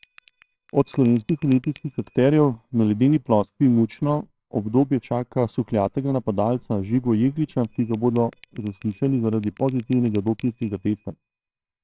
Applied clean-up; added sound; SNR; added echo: neural separator model SepFormer WHAMR!.